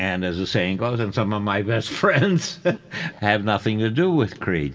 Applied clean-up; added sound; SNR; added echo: none; none; none; reverberation time 0.3 s.